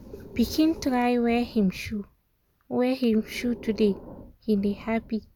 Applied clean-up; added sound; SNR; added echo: none; Breathing; 18 dB; none.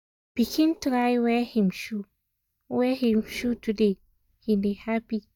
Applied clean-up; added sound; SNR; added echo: neural mask model DeepFilterNet 3.